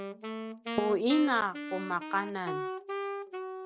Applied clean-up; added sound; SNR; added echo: none; Wind instrument, woodwind instrument; 6 dB; none.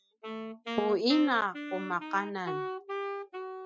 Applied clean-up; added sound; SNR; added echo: classical method Wiener filter.